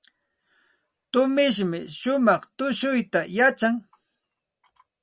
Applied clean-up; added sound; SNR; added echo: none; none; none; none.